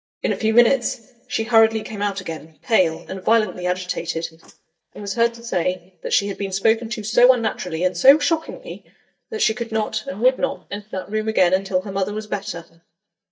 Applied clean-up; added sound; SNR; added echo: neural mask model DeepFilterNet 3.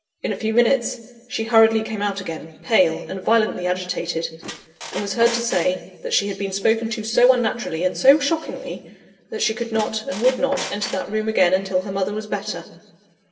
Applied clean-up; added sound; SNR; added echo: none; Squeak; 11 dB; reverberation time 1.3 s.